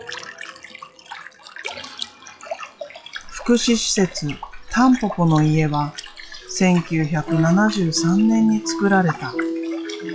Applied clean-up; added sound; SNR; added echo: classical method log-MMSE.